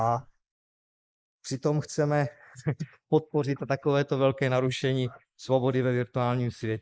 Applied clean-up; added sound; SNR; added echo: neural mask model Resemble Enhance denoiser.